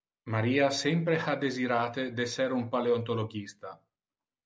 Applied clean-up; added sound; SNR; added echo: none; none; none; none.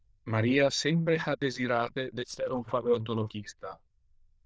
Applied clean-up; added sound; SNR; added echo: neural diffusion model UNIVERSE++.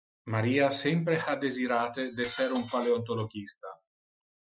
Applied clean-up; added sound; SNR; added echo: classical method Wiener filter.